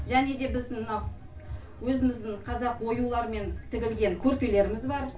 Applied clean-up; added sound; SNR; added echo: none; Writing; 19 dB; reverberation time 0.3 s.